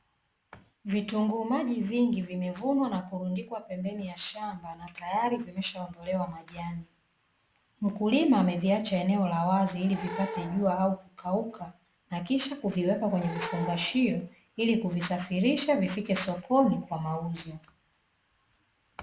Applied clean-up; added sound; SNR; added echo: none; Animal / Brass instrument; 14 dB; none.